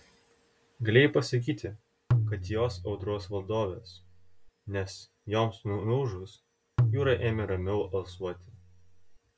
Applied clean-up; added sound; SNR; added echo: none; Tabla; 2 dB; none.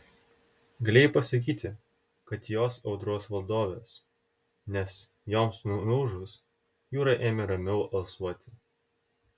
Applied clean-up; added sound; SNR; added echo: none; none; none; none.